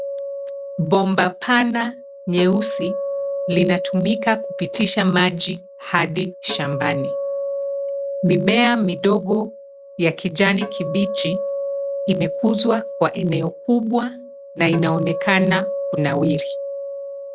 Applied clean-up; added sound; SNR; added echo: none; Acoustic guitar; 7 dB; none.